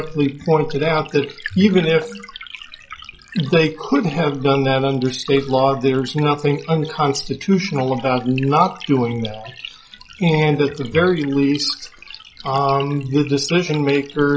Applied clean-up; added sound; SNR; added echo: classical method log-MMSE.